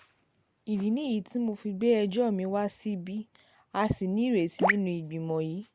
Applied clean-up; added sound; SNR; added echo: none; none; none; none.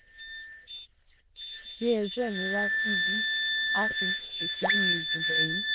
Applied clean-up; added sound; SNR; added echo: neural diffusion model UNIVERSE++.